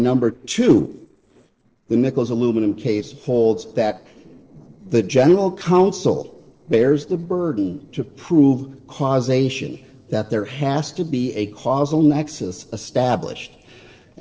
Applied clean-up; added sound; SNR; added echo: neural separator model SepFormer DNS4.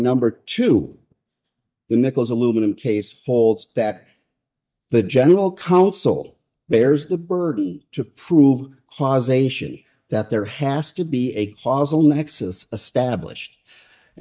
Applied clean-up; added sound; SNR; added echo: neural mask model DeepFilterNet 3.